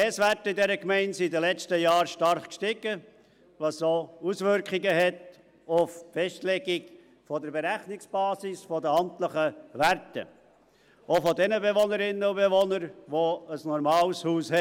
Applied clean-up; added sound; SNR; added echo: none; none; none; none.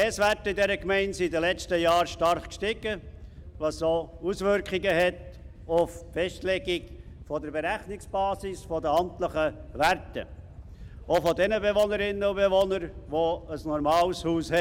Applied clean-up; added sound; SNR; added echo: none; Wind / Boat, Water vehicle; 17 dB; none.